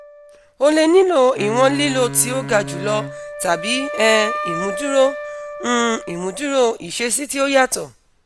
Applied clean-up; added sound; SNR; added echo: none; Wind instrument, woodwind instrument + Wind instrument, woodwind instrument; 11 dB; none.